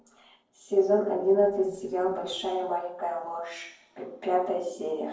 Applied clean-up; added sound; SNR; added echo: neural separator model SepFormer DNS4.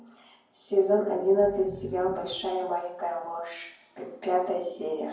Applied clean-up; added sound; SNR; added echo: none; Growling; 20 dB; reverberation time 0.9 s.